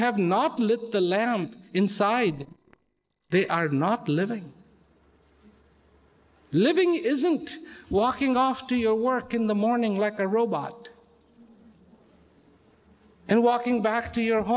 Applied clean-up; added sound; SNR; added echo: neural separator model SepFormer DNS4.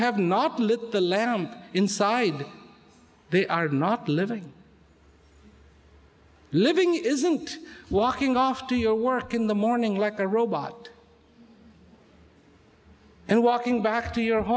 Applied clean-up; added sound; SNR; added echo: none; none; none; none.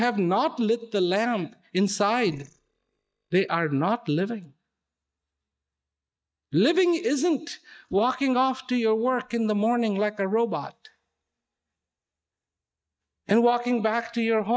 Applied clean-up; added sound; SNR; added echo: neural mask model DeepFilterNet 3.